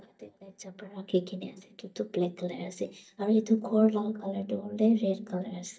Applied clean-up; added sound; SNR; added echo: neural mask model DeepFilterNet 3.